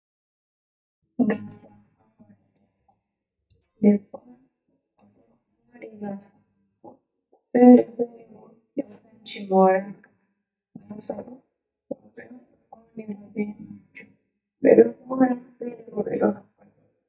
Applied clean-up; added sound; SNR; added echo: neural mask model DeepFilterNet 3.